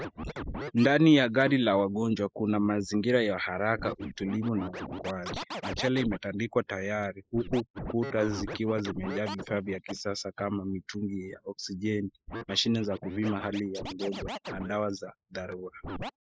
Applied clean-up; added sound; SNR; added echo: neural mask model Resemble Enhance denoiser.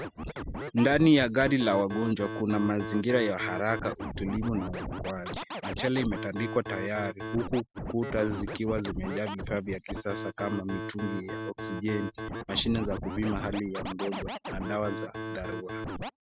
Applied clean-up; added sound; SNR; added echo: none; Scratching (performance technique); 7 dB; none.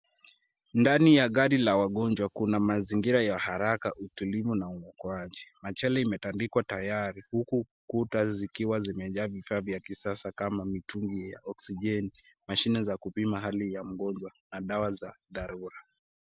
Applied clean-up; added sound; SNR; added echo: none; none; none; none.